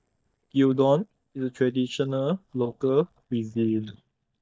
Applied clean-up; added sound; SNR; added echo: neural mask model DeepFilterNet 3.